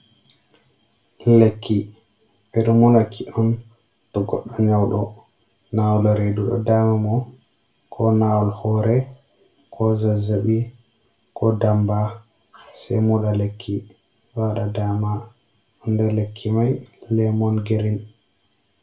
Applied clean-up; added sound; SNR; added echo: none; none; none; reverberation time 0.2 s.